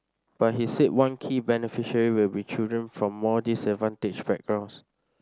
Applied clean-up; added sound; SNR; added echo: none; none; none; none.